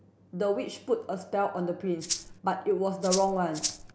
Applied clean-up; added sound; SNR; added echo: none; Rattle (instrument); 5 dB; none.